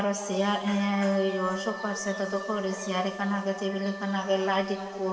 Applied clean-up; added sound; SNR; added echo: none; Wind instrument, woodwind instrument; 14 dB; reverberation time 2.7 s.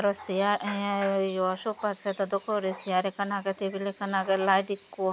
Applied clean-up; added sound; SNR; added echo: none; none; none; none.